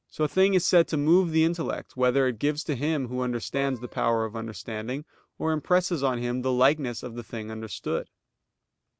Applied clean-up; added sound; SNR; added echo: none; Keyboard (musical); 14 dB; none.